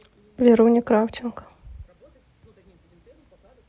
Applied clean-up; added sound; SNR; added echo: none; none; none; none.